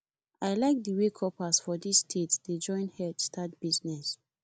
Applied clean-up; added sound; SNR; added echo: none; none; none; none.